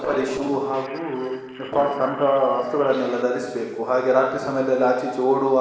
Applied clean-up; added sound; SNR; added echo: neural separator model SepFormer DNS4.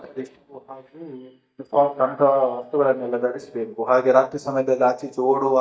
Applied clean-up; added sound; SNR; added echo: neural mask model DeepFilterNet 3.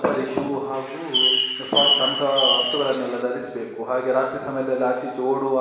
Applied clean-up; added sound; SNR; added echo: none; Bird; -2 dB; reverberation time 1.2 s.